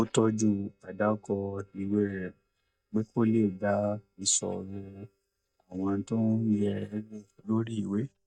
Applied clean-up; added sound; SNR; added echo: neural mask model DeepFilterNet 3.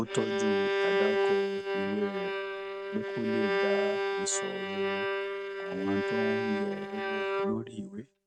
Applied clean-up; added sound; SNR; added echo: neural mask model RNNoise.